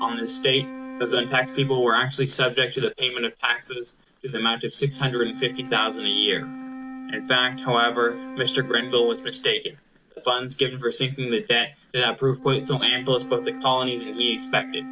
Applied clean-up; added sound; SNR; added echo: none; Wind instrument, woodwind instrument; 14 dB; none.